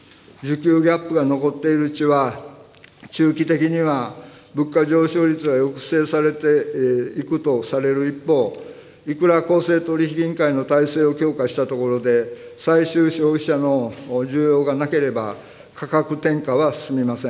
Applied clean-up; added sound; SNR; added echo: none; none; none; none.